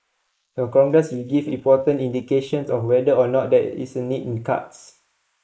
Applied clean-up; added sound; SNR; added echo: neural mask model Resemble Enhance denoiser.